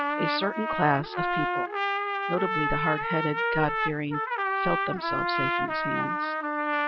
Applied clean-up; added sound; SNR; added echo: none; Trumpet; -3 dB; none.